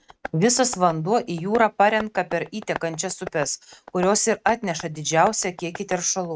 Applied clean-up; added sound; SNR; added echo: neural mask model RNNoise.